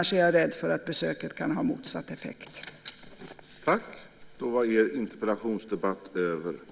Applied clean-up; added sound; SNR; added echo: none; none; none; none.